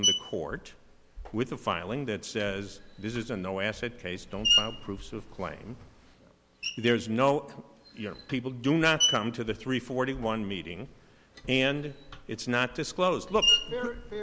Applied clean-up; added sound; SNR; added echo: none; Screech; 3 dB; none.